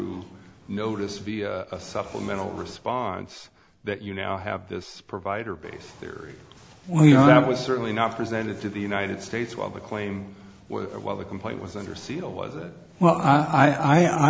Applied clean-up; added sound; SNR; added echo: none; none; none; none.